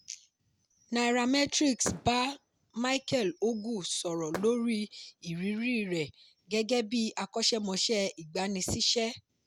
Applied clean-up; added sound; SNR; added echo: none; Fireworks; 18 dB; none.